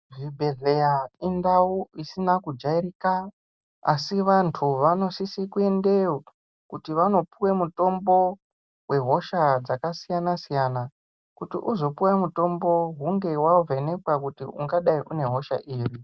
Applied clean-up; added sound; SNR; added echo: none; none; none; none.